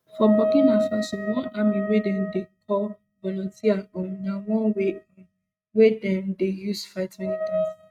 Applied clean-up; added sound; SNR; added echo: neural mask model RNNoise.